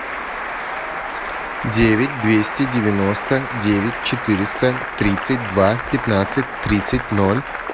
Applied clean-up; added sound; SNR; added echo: none; Applause; 6 dB; none.